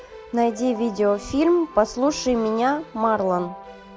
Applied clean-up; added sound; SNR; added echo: none; Keyboard (musical); 17 dB; none.